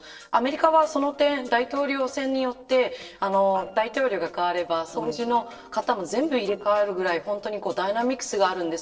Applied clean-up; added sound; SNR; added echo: neural separator model SepFormer DNS4.